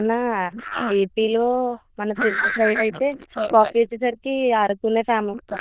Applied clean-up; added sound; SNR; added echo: neural diffusion model UNIVERSE++.